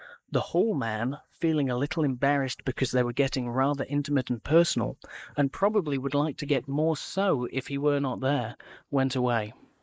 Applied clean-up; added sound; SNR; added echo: neural mask model Resemble Enhance denoiser.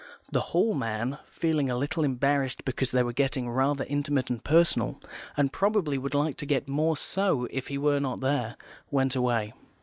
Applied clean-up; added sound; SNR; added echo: none; none; none; none.